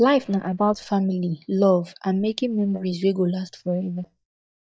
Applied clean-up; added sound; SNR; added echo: neural mask model DeepFilterNet 3.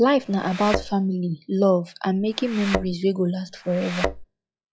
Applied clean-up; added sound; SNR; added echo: classical method log-MMSE.